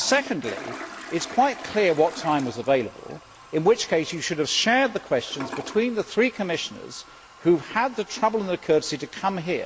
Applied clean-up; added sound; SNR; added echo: none; Toilet flush; 17 dB; none.